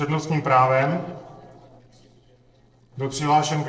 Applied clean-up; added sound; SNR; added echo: neural separator model SepFormer DNS4.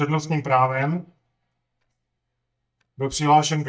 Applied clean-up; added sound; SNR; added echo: neural mask model DeepFilterNet 3.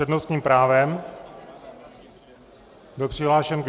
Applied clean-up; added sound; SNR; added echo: none; none; none; none.